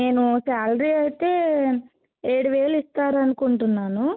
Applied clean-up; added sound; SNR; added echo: none; none; none; none.